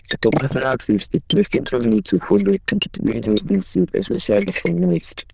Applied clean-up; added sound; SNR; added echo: neural diffusion model UNIVERSE++.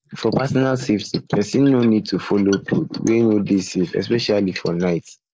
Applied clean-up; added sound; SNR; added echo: neural mask model Resemble Enhance denoiser.